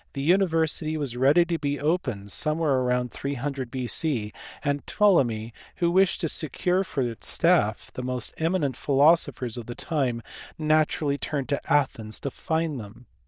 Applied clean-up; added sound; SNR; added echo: neural diffusion model UNIVERSE++.